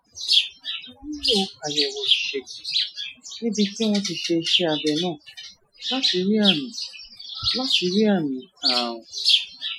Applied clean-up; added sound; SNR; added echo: classical method Wiener filter.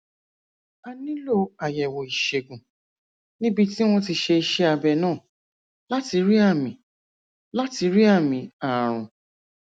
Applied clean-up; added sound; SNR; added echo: none; none; none; none.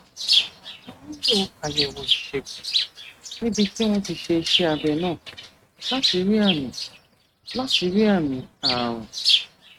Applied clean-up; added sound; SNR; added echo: neural mask model RNNoise.